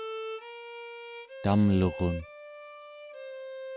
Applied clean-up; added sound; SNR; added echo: none; Bowed string instrument; 10 dB; none.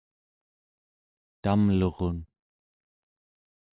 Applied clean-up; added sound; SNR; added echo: none; none; none; none.